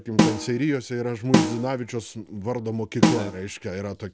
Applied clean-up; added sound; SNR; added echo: none; Snare drum; -3 dB; none.